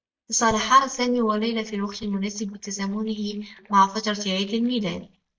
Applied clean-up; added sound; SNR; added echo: neural mask model DeepFilterNet 3.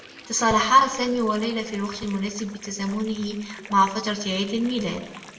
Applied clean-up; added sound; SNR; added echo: none; Water; 20 dB; reverberation time 0.8 s.